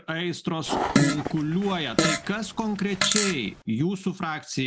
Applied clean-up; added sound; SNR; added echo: none; Fart; -1 dB; none.